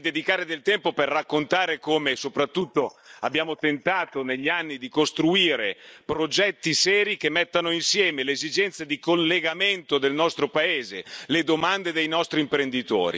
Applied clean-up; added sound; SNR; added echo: neural mask model DeepFilterNet 3.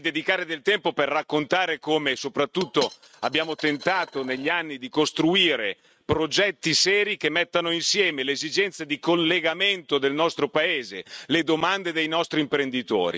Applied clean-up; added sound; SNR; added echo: neural mask model RNNoise.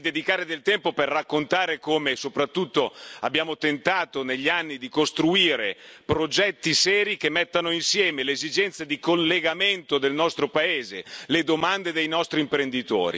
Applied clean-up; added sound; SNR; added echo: none; none; none; none.